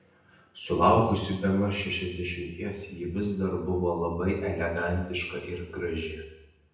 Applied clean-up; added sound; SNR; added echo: none; none; none; reverberation time 0.9 s.